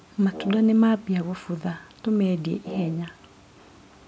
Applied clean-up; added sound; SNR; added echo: none; Brass instrument; 17 dB; none.